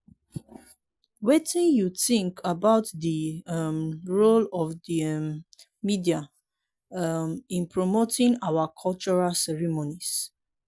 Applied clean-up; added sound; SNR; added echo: none; none; none; none.